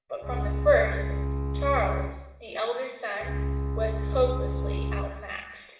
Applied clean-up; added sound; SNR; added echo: none; Bowed string instrument; 0 dB; reverberation time 0.9 s.